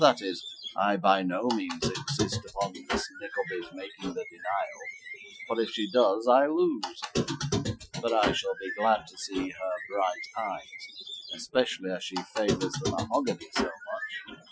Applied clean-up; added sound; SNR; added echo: classical method Wiener filter.